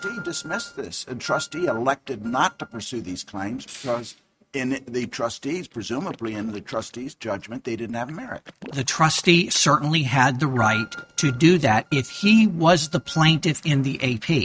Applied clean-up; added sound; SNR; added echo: neural mask model RNNoise.